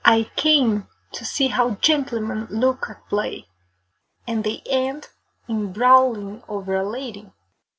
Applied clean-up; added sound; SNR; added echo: none; none; none; none.